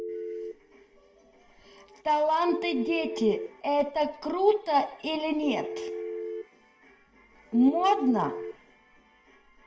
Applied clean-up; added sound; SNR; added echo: none; Telephone; 10 dB; reverberation time 0.5 s.